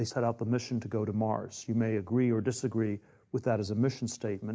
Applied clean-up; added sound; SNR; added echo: none; none; none; none.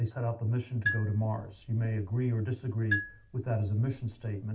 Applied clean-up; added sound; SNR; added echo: none; Marimba, xylophone; 8 dB; reverberation time 0.2 s.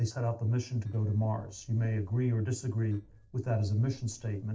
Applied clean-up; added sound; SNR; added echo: neural separator model SepFormer DNS4.